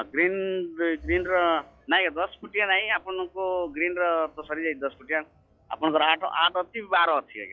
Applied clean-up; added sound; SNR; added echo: classical method log-MMSE.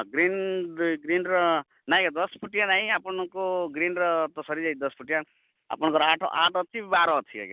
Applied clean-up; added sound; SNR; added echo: none; none; none; none.